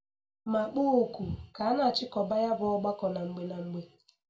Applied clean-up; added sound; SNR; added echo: none; none; none; reverberation time 0.2 s.